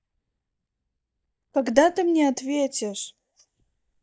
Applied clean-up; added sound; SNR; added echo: neural mask model DeepFilterNet 3.